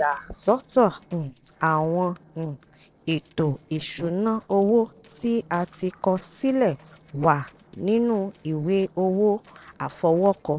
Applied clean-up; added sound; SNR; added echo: neural separator model SepFormer DNS4.